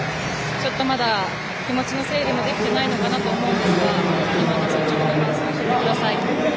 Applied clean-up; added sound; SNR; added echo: none; none; none; none.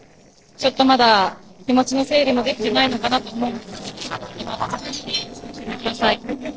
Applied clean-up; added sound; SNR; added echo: neural separator model SepFormer DNS4.